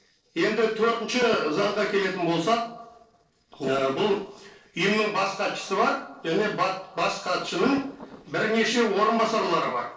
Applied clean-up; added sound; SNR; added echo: neural separator model SepFormer DNS4.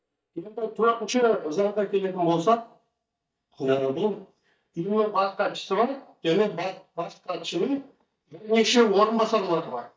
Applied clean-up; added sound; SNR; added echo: neural mask model DeepFilterNet 3.